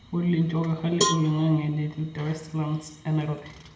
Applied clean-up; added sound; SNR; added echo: none; Cowbell; 6 dB; reverberation time 0.9 s.